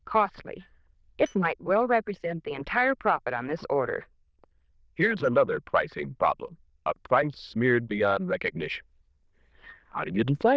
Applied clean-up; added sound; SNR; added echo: neural diffusion model UNIVERSE++.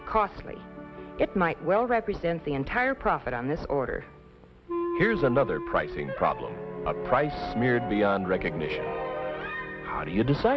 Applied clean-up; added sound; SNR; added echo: none; none; none; none.